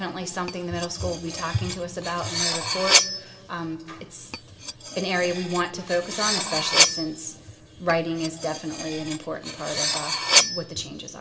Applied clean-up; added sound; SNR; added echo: none; Cutlery, silverware; -2 dB; reverberation time 1.8 s.